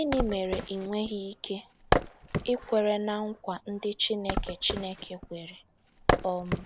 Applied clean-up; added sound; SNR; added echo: none; Wood; 1 dB; none.